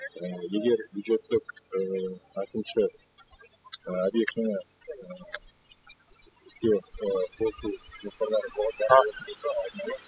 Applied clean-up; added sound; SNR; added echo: classical method spectral subtraction.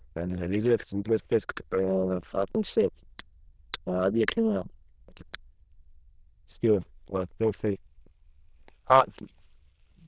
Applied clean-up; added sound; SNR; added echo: neural diffusion model UNIVERSE++.